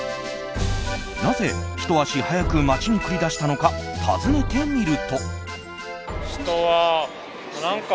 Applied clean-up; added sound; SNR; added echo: none; none; none; none.